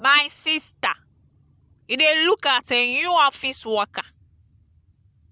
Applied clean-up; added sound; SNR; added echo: none; none; none; none.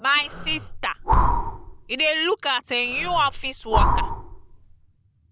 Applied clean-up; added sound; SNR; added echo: none; Breathing; -2 dB; none.